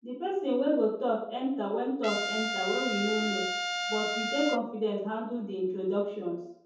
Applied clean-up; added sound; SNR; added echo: none; Trumpet; 2 dB; reverberation time 0.7 s.